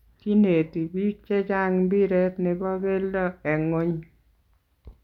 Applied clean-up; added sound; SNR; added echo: none; none; none; none.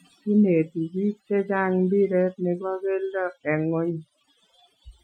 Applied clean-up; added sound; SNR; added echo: classical method Wiener filter.